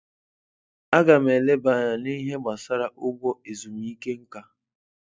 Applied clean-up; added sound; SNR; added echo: none; none; none; none.